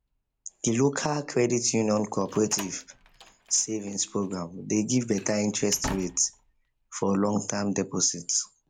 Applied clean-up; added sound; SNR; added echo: none; Slam; 18 dB; none.